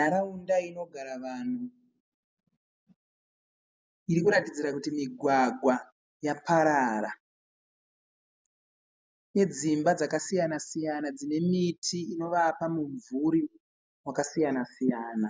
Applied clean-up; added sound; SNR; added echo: none; none; none; none.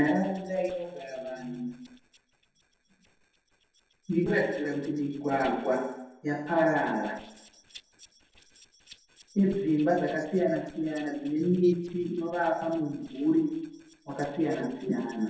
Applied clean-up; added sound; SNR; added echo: neural separator model SepFormer DNS4.